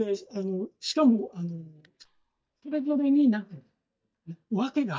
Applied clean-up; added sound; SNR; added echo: neural mask model DeepFilterNet 3.